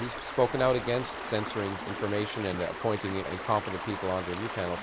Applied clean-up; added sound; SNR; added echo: none; Stream; 7 dB; none.